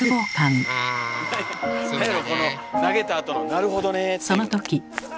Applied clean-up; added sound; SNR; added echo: none; Walk, footsteps; 19 dB; none.